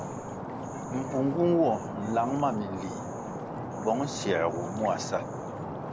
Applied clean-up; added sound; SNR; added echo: none; Stream; 6 dB; none.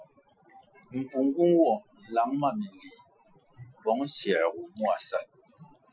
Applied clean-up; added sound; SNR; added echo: classical method Wiener filter.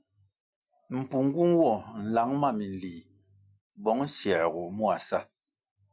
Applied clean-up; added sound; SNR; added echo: none; none; none; none.